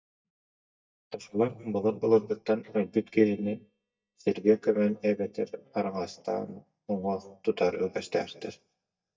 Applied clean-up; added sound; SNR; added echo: neural mask model DeepFilterNet 3.